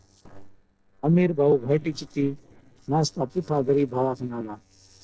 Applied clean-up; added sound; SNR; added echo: neural separator model SepFormer DNS4.